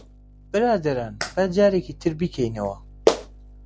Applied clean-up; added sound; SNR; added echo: none; Clapping; 6 dB; none.